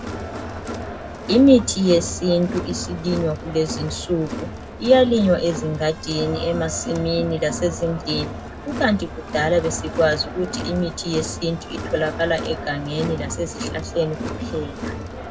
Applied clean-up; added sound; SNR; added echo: none; Crowd; 8 dB; reverberation time 0.3 s.